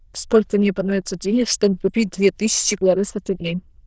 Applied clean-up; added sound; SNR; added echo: neural diffusion model UNIVERSE++.